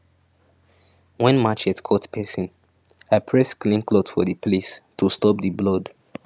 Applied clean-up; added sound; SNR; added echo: none; none; none; none.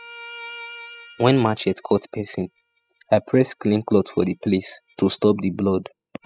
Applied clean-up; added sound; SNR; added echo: classical method spectral subtraction.